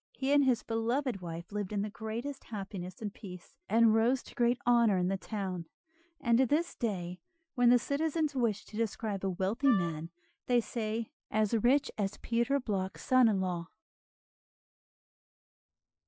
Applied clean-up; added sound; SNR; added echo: classical method Wiener filter.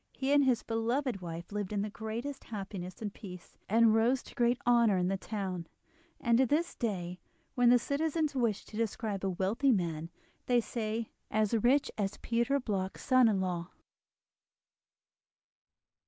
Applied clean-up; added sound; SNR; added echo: neural mask model Resemble Enhance denoiser.